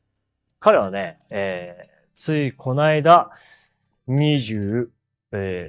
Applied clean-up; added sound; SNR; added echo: neural mask model DeepFilterNet 3.